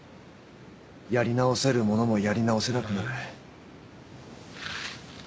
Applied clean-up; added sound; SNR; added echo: none; Wood; 10 dB; none.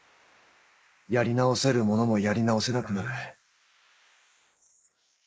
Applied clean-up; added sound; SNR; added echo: neural mask model Resemble Enhance denoiser.